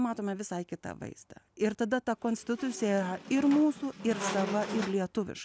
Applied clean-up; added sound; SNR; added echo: none; Squeak; 9 dB; none.